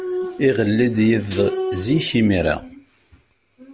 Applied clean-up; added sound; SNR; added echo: none; none; none; none.